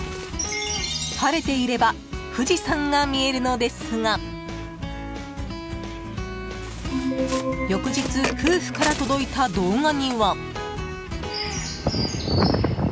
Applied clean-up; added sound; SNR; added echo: none; Bird; 13 dB; none.